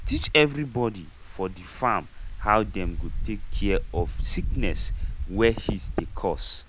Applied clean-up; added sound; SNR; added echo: none; Wind; 3 dB; none.